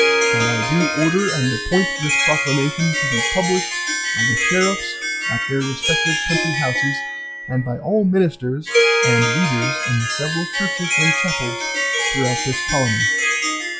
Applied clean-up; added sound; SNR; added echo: classical method log-MMSE.